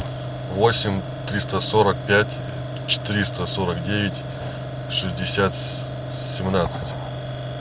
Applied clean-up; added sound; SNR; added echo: none; none; none; none.